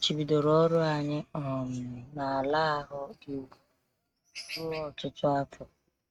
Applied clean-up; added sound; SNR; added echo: neural mask model RNNoise.